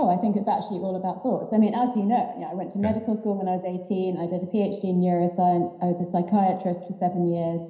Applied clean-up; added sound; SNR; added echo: none; none; none; reverberation time 0.9 s.